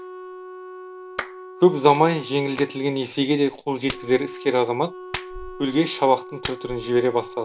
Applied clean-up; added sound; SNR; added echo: none; Wind instrument, woodwind instrument + Clapping; 14 dB; none.